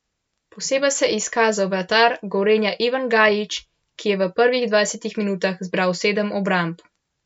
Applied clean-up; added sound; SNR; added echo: none; none; none; none.